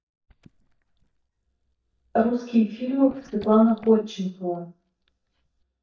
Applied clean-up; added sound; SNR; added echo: neural mask model DeepFilterNet 3.